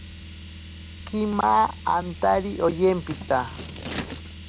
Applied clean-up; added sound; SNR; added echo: none; Scissors + Car; 11 dB; none.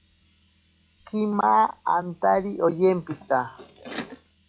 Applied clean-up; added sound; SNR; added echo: classical method log-MMSE.